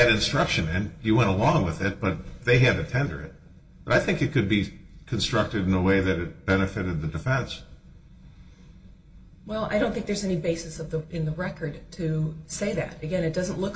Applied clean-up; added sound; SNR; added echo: none; none; none; reverberation time 0.2 s.